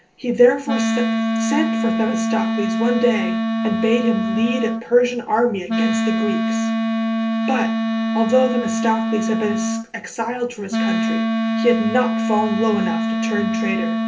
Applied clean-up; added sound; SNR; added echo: none; Wind instrument, woodwind instrument; -1 dB; reverberation time 0.3 s.